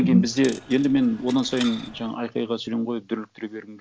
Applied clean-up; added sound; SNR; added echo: none; Coin (dropping); 16 dB; none.